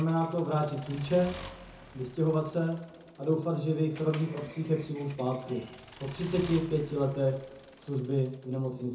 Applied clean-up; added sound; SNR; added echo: none; Accelerating, revving, vroom / Mechanisms; 19 dB; reverberation time 0.6 s.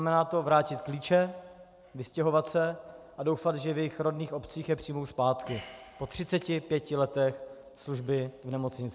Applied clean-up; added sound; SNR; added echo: none; none; none; none.